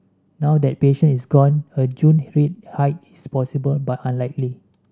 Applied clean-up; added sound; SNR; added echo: none; none; none; none.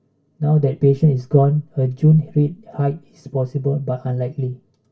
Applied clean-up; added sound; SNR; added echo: none; none; none; reverberation time 0.1 s.